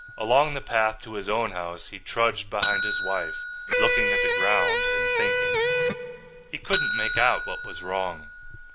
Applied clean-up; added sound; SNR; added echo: none; Electric guitar + Bell; -3 dB; none.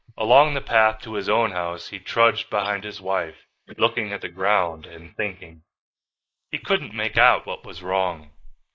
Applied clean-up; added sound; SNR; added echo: neural mask model Resemble Enhance denoiser.